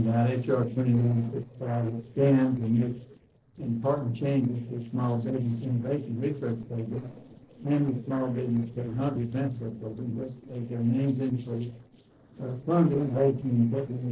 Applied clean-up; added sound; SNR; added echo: neural separator model SepFormer DNS4.